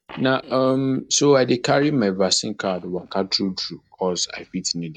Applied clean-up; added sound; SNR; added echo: neural mask model DeepFilterNet 3.